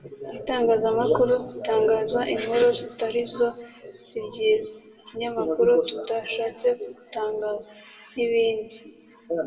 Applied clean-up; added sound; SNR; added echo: none; none; none; reverberation time 1.3 s.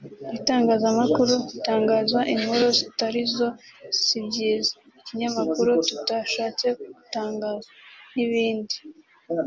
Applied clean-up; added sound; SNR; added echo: none; none; none; none.